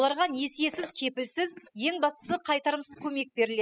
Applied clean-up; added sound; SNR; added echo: classical method spectral subtraction.